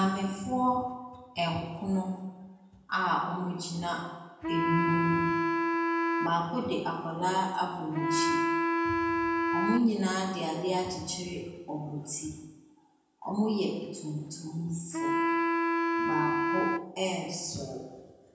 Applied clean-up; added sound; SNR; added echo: none; Wind instrument, woodwind instrument; -2 dB; reverberation time 0.9 s.